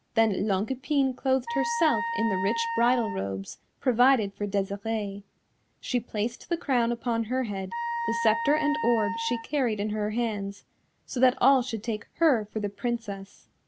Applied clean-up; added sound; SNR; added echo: none; Wind instrument, woodwind instrument; 4 dB; none.